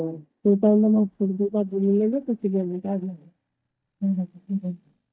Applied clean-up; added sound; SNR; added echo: neural mask model DeepFilterNet 3.